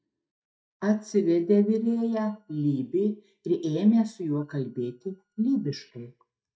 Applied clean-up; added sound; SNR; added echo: neural mask model DeepFilterNet 3.